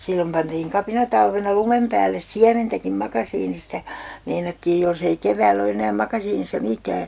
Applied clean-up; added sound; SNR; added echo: none; none; none; none.